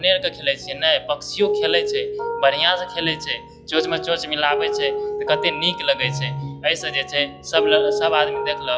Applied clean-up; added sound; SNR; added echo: classical method log-MMSE.